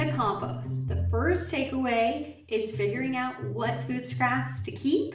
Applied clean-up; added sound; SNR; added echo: none; none; none; reverberation time 0.6 s.